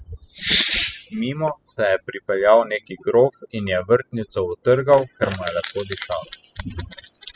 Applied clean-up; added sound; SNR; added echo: classical method spectral subtraction.